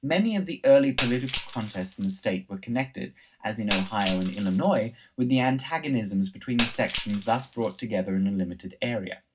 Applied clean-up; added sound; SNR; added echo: none; Shatter; 11 dB; reverberation time 0.4 s.